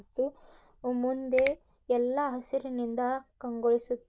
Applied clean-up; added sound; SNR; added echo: neural diffusion model UNIVERSE++.